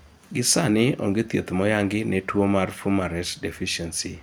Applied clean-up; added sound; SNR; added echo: none; none; none; none.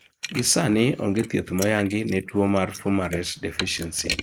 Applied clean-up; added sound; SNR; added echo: neural mask model Resemble Enhance denoiser.